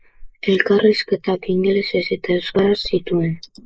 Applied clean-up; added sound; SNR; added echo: neural mask model Resemble Enhance denoiser.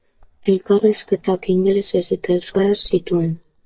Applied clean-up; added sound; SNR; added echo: neural mask model DeepFilterNet 3.